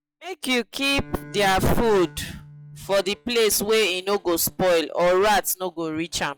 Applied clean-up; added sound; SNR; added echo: classical method log-MMSE.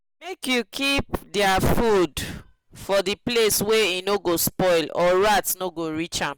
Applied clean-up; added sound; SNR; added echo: none; none; none; none.